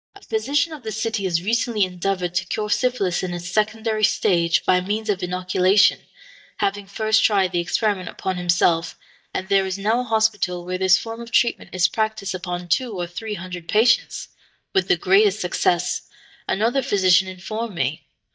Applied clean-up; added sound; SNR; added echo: neural mask model DeepFilterNet 3.